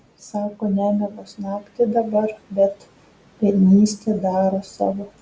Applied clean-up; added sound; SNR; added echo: none; none; none; none.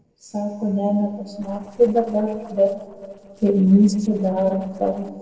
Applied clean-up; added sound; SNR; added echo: neural separator model SepFormer DNS4.